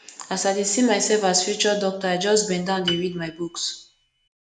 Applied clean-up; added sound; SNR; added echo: none; Piano; 12 dB; none.